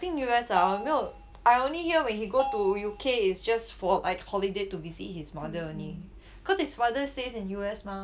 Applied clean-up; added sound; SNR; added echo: none; Bell; 8 dB; none.